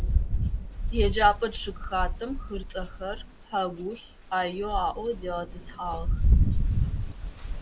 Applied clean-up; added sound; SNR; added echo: none; Rain; -4 dB; none.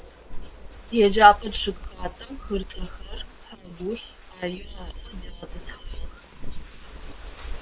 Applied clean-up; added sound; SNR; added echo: neural separator model SepFormer WHAM!.